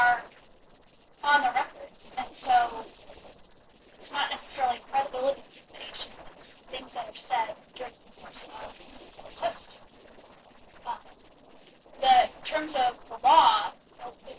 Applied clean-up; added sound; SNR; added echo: neural separator model SepFormer DNS4.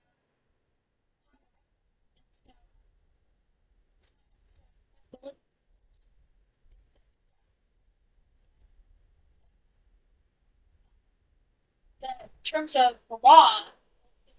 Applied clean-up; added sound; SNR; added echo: neural mask model DeepFilterNet 3.